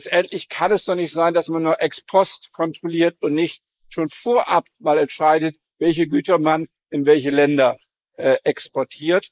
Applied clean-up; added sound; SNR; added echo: neural mask model Resemble Enhance denoiser.